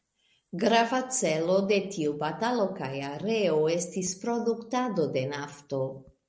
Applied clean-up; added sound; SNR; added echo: none; none; none; none.